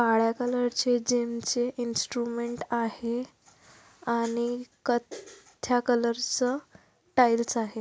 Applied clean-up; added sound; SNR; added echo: none; none; none; none.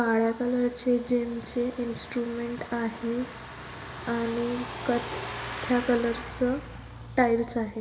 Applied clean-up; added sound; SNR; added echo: none; Truck; 11 dB; reverberation time 2.0 s.